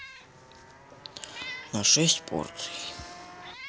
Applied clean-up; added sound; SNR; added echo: none; Motorcycle + Meow; 14 dB; none.